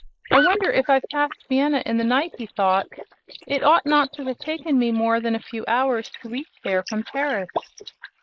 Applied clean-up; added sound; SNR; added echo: neural mask model Resemble Enhance denoiser.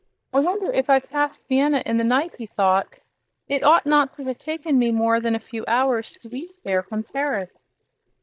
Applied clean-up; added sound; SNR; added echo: neural mask model DeepFilterNet 3.